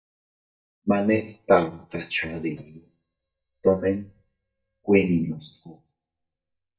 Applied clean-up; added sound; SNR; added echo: neural mask model DeepFilterNet 3.